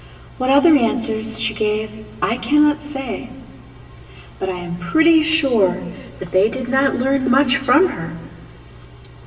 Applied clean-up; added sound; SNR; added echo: none; none; none; reverberation time 1.4 s.